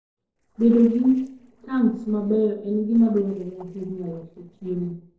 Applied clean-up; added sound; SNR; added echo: neural separator model SepFormer DNS4.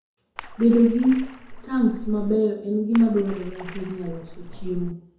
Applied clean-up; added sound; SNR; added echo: none; Splash, splatter; 12 dB; reverberation time 2.1 s.